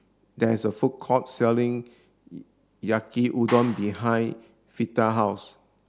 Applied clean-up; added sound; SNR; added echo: none; Clapping; 14 dB; none.